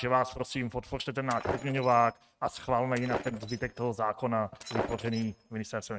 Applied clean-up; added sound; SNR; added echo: neural mask model RNNoise.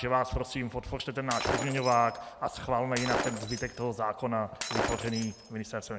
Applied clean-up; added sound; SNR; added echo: none; Shatter; 5 dB; none.